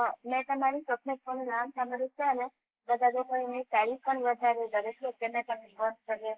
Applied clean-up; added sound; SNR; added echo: neural mask model Resemble Enhance denoiser.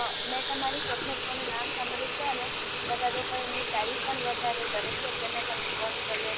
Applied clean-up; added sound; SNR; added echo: none; Sink (filling or washing) / Water tap, faucet; -3 dB; none.